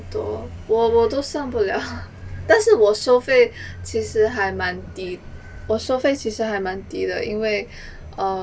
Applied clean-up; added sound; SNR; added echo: none; none; none; none.